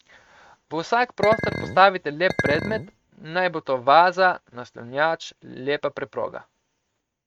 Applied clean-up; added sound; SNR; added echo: neural mask model RNNoise.